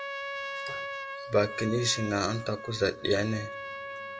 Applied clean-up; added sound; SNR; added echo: none; Trumpet; 8 dB; reverberation time 0.8 s.